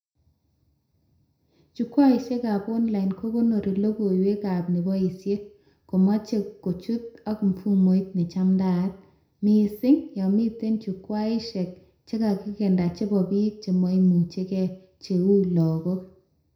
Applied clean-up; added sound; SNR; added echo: none; none; none; reverberation time 0.5 s.